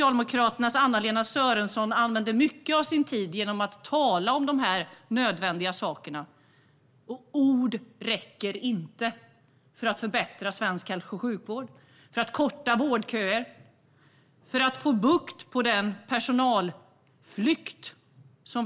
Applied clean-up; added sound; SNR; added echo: none; none; none; none.